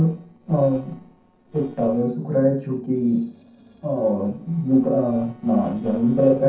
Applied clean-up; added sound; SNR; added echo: neural separator model SepFormer DNS4.